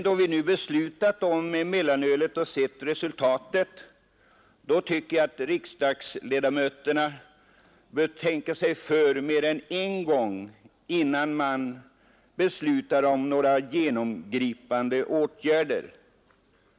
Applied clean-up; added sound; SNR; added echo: none; none; none; none.